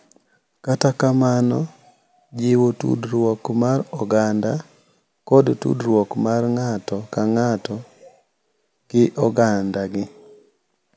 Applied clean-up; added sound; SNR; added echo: none; none; none; none.